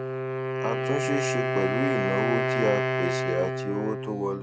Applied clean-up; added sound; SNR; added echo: none; Wind instrument, woodwind instrument; -2 dB; none.